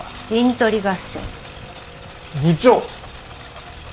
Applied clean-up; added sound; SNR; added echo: none; Engine + Motorcycle / Accelerating, revving, vroom; 14 dB; none.